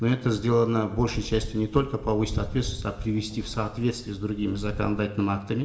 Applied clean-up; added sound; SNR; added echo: none; Subway, metro, underground; 14 dB; reverberation time 1.1 s.